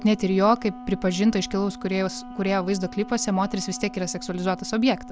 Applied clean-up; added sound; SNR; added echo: none; Wind instrument, woodwind instrument; 15 dB; none.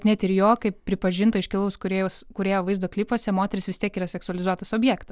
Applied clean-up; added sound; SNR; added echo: none; none; none; none.